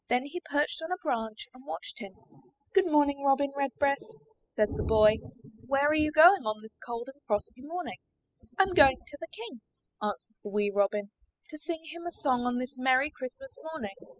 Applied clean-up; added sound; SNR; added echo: classical method spectral subtraction.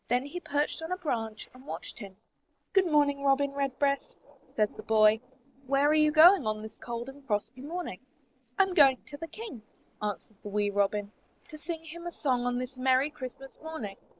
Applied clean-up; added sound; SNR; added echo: neural separator model SepFormer DNS4.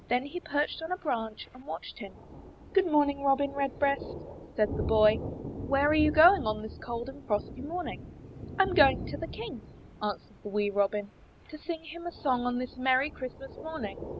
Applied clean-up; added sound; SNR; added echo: none; Thunder; 11 dB; none.